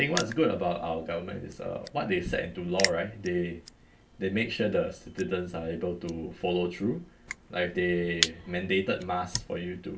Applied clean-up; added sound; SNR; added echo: none; Crushing; 9 dB; reverberation time 0.2 s.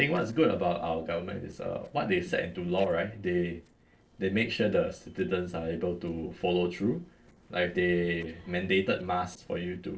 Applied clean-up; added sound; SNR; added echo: neural separator model SepFormer DNS4.